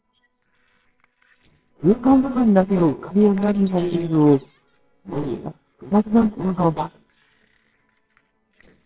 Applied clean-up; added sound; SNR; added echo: neural separator model SepFormer WHAMR!.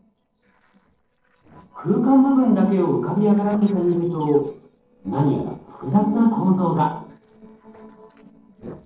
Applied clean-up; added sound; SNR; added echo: neural separator model SepFormer DNS4.